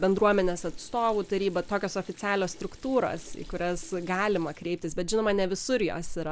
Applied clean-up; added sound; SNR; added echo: none; Sink (filling or washing) / Water tap, faucet; 12 dB; none.